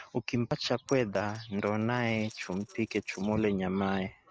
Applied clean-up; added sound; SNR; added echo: neural mask model RNNoise.